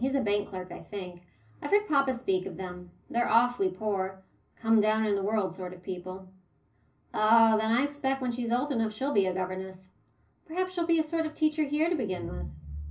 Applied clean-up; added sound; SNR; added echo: none; none; none; reverberation time 0.4 s.